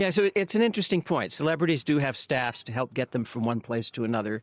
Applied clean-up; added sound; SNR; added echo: neural mask model DeepFilterNet 3.